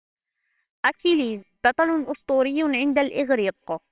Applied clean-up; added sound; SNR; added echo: neural separator model SepFormer WHAMR!.